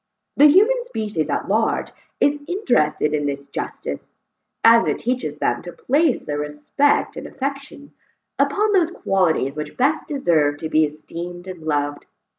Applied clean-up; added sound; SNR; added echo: none; none; none; none.